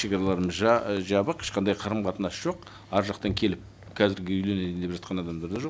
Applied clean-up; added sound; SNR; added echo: none; none; none; none.